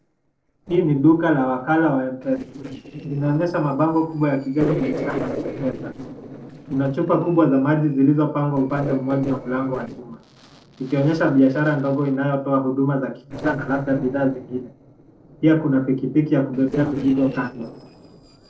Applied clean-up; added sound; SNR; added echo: neural separator model SepFormer DNS4.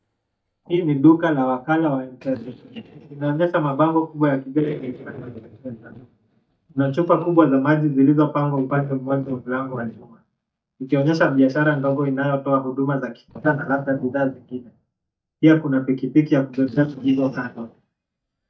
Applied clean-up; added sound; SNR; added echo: neural mask model DeepFilterNet 3.